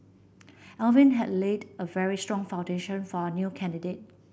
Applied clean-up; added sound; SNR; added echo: none; none; none; none.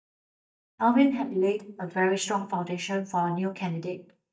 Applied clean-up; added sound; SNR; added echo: neural mask model DeepFilterNet 3.